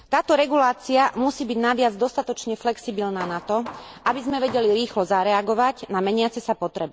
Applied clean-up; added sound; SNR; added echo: none; Hammer; 17 dB; none.